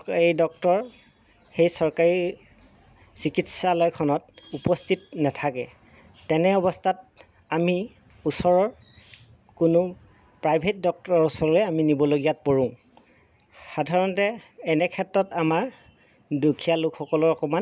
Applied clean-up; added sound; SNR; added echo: none; none; none; none.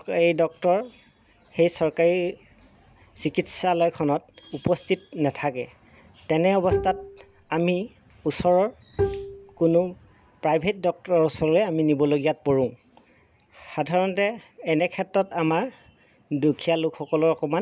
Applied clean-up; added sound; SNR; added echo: none; Bowed string instrument; 5 dB; none.